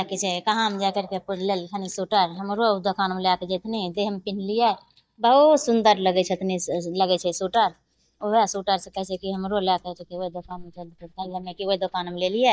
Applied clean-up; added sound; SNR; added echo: neural mask model DeepFilterNet 3.